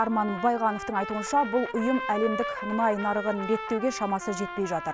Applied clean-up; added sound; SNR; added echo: none; Trumpet; 8 dB; none.